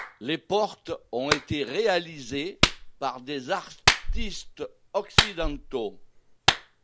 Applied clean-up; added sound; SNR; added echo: none; Clapping; -2 dB; none.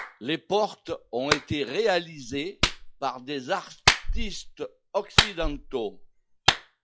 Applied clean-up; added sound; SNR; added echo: classical method log-MMSE.